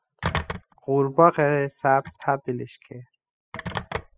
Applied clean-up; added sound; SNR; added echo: classical method spectral subtraction.